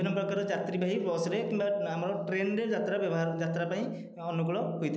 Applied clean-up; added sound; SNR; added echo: none; none; none; none.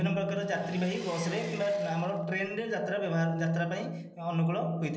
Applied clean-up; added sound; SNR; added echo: none; Engine; 18 dB; reverberation time 0.2 s.